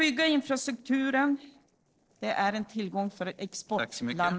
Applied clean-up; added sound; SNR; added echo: neural separator model SepFormer DNS4.